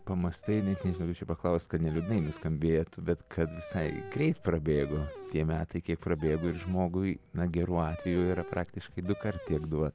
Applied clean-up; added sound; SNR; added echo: none; Dog; 17 dB; none.